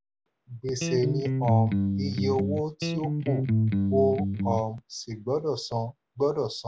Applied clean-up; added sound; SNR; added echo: none; Electric guitar; -3 dB; none.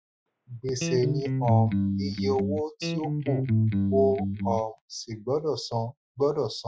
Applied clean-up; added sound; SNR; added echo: classical method Wiener filter.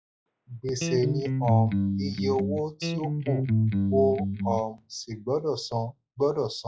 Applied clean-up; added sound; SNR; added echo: classical method log-MMSE.